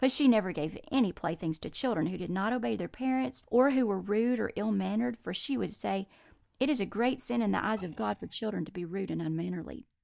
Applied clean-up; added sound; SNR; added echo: neural mask model DeepFilterNet 3.